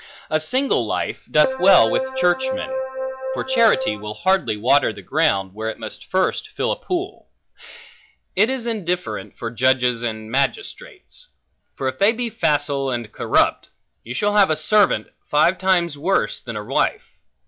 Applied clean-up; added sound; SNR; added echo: classical method log-MMSE.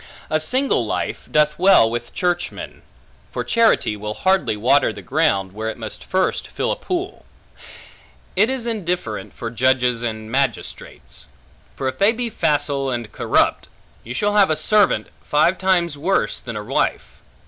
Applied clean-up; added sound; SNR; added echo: none; none; none; none.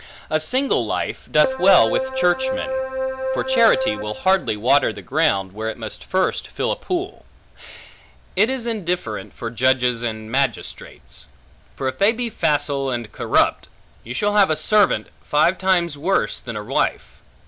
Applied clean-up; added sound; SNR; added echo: none; Keyboard (musical); 3 dB; none.